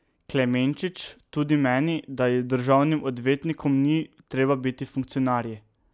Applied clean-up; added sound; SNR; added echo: none; none; none; none.